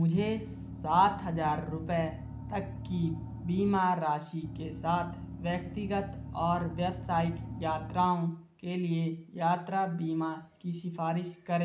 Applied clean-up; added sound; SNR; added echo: none; Engine; 9 dB; none.